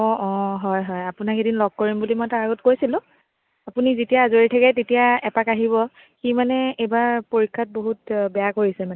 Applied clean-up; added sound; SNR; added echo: none; none; none; none.